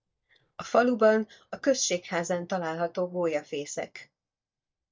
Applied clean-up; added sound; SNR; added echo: neural mask model DeepFilterNet 3.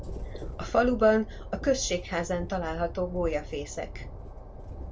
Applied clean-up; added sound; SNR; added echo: none; Train; 9 dB; reverberation time 0.2 s.